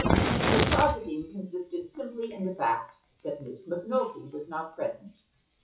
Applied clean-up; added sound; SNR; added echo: classical method WPE with log-MMSE.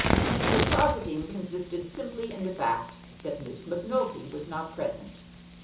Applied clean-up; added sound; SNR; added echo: none; Fire; 0 dB; reverberation time 1.2 s.